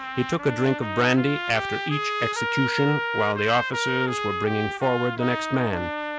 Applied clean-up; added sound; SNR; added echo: none; Trumpet; 4 dB; none.